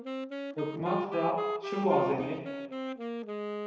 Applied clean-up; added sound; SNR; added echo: none; Wind instrument, woodwind instrument; 3 dB; reverberation time 1.0 s.